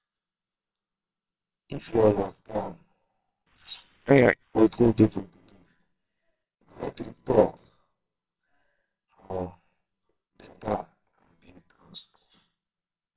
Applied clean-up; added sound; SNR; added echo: neural separator model SepFormer WHAMR!.